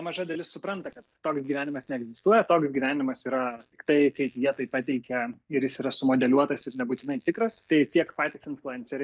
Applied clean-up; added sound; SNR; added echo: neural mask model DeepFilterNet 3.